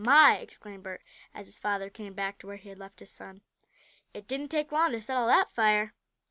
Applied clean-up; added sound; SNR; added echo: none; none; none; none.